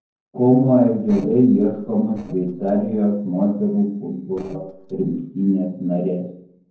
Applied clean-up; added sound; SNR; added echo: neural separator model SepFormer DNS4.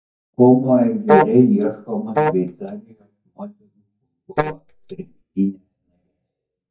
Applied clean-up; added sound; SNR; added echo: neural mask model DeepFilterNet 3.